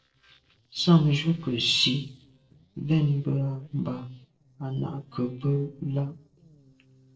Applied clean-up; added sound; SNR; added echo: neural separator model SepFormer DNS4.